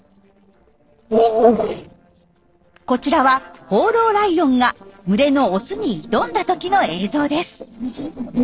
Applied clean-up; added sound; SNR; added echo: neural separator model SepFormer DNS4.